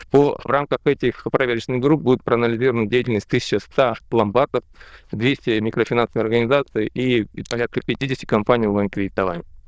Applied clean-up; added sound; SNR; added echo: neural diffusion model UNIVERSE++.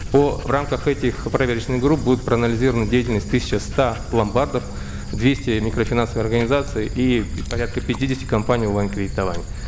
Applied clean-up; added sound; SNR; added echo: none; Dog; 8 dB; none.